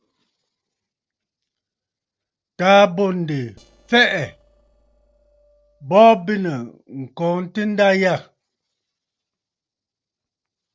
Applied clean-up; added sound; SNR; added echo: neural separator model SepFormer DNS4.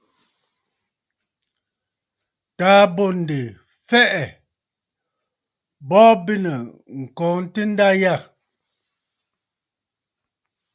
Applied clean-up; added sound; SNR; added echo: none; none; none; none.